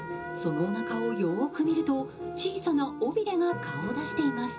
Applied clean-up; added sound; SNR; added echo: none; Trumpet; 13 dB; reverberation time 0.2 s.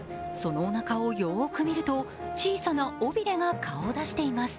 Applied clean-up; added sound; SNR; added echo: none; none; none; none.